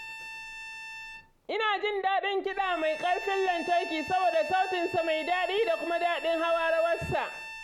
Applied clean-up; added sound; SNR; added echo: none; Bowed string instrument; 12 dB; none.